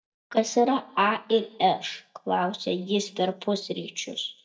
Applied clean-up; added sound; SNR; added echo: neural mask model DeepFilterNet 3.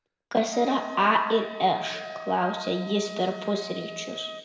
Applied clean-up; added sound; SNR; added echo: none; Wind instrument, woodwind instrument; 13 dB; reverberation time 1.4 s.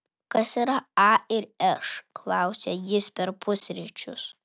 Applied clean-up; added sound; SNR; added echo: none; none; none; none.